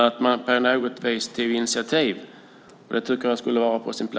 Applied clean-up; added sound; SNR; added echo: none; none; none; none.